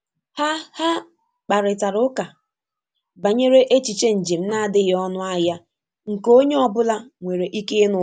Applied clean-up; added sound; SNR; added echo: none; none; none; none.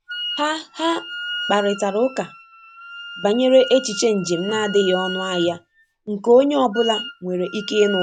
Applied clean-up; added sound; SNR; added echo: none; Wind instrument, woodwind instrument; 11 dB; none.